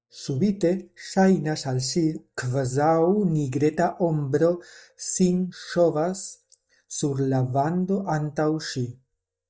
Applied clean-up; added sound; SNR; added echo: neural mask model DeepFilterNet 3.